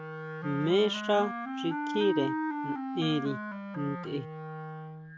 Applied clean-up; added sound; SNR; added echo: none; Wind instrument, woodwind instrument; 4 dB; none.